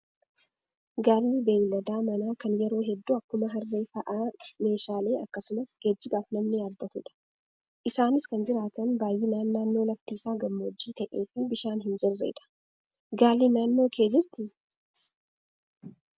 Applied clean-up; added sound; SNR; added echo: none; none; none; none.